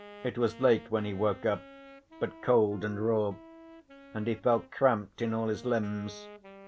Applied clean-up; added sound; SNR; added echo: none; Wind instrument, woodwind instrument; 19 dB; none.